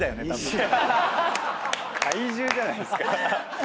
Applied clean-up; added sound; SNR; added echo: none; none; none; none.